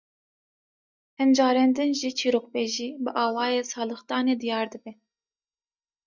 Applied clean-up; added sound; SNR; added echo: neural mask model DeepFilterNet 3.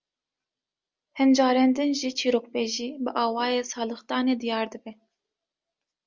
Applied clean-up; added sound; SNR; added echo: none; none; none; none.